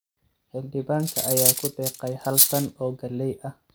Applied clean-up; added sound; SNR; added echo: none; Cutlery, silverware; -4 dB; none.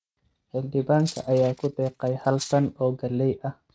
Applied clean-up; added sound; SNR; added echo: neural mask model RNNoise.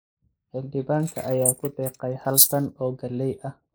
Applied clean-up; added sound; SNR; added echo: neural mask model Resemble Enhance denoiser.